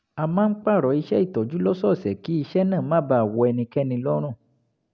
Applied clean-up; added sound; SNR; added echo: none; none; none; none.